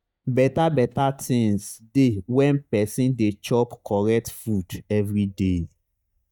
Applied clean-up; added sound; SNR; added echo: neural mask model DeepFilterNet 3.